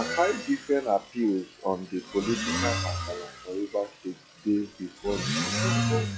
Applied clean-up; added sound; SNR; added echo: classical method log-MMSE.